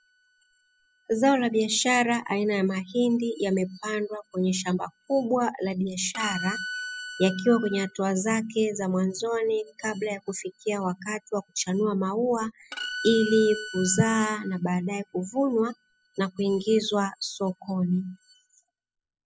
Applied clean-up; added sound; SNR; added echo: classical method spectral subtraction.